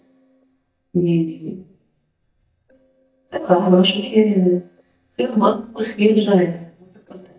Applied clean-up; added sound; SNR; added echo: neural mask model DeepFilterNet 3.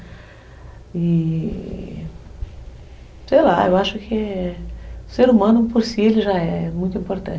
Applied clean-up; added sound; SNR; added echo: none; none; none; none.